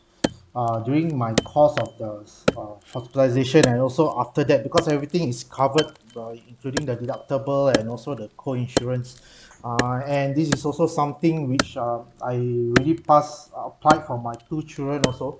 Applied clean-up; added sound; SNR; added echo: none; Wood; 8 dB; none.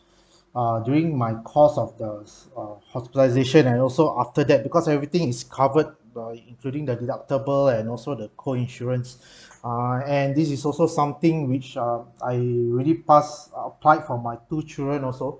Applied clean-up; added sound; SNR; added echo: none; none; none; none.